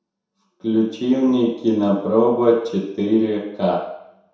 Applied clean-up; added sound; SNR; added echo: none; none; none; reverberation time 0.7 s.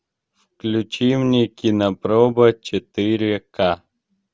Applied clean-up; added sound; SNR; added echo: none; none; none; none.